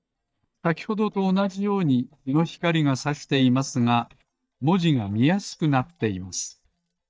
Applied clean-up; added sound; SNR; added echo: neural mask model DeepFilterNet 3.